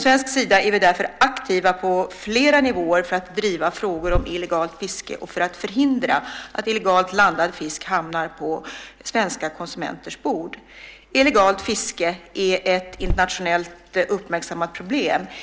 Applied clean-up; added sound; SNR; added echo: none; Sink (filling or washing) / Water tap, faucet; 15 dB; none.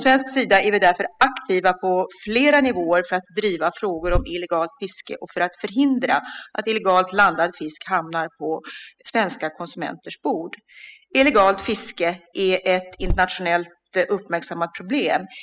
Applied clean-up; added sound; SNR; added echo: classical method spectral subtraction.